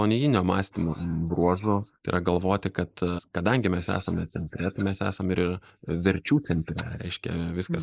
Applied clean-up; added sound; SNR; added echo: neural mask model Resemble Enhance denoiser.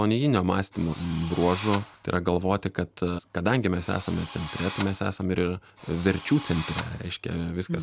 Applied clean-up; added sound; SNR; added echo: none; Drill; 9 dB; none.